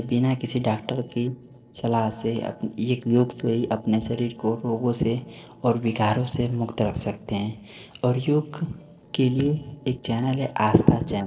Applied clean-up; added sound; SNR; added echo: neural separator model SepFormer DNS4.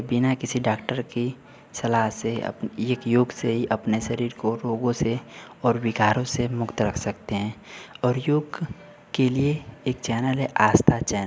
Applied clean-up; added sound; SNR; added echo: none; none; none; none.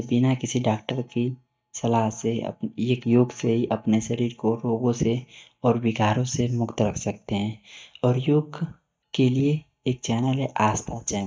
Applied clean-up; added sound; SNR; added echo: neural mask model DeepFilterNet 3.